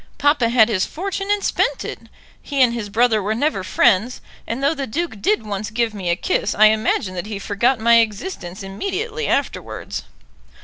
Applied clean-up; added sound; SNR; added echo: none; Clock; 17 dB; none.